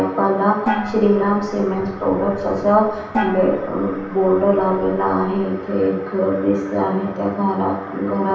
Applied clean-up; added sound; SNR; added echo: none; Gong; 10 dB; reverberation time 0.8 s.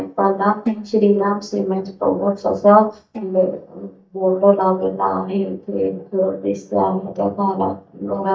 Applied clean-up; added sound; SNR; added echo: neural mask model DeepFilterNet 3.